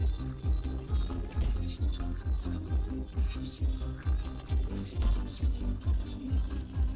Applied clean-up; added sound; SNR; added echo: neural separator model SepFormer DNS4.